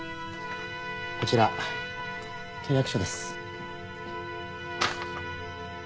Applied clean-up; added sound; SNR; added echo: none; Trumpet; 8 dB; none.